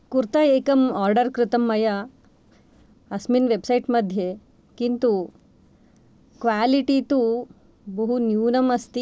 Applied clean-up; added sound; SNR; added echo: none; none; none; none.